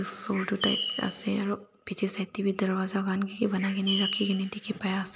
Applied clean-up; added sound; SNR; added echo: none; Bird; 4 dB; none.